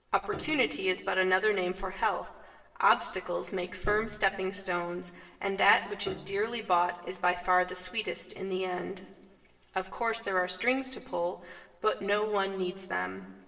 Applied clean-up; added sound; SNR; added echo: neural separator model SepFormer DNS4.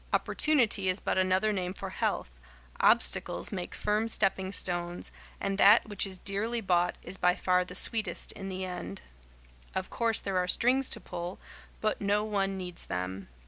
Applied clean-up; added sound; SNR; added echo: none; none; none; none.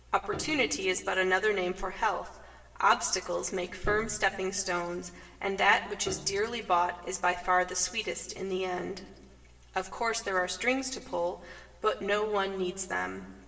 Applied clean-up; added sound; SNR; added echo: none; Piano; 17 dB; reverberation time 1.2 s.